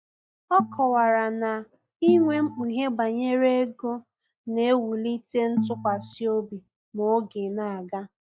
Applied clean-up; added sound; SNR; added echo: neural mask model DeepFilterNet 3.